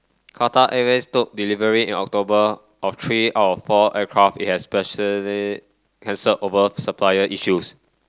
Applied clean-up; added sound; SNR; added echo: none; none; none; none.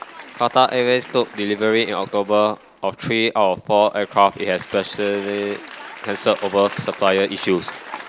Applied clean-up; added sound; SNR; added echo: none; Applause / Crowd; 17 dB; none.